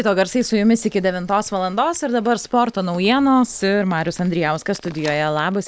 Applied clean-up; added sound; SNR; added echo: none; none; none; none.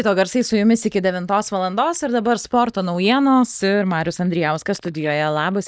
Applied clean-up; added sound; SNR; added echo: neural mask model DeepFilterNet 3.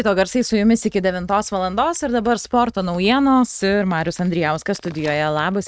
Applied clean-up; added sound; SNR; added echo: neural mask model RNNoise.